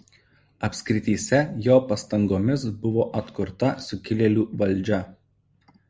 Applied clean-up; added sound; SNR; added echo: none; none; none; none.